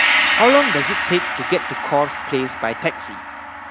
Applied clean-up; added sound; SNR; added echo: none; Gong; 0 dB; none.